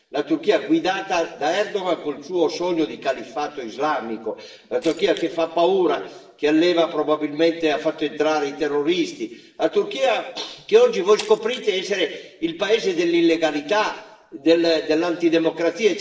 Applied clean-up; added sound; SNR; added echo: neural separator model SepFormer DNS4.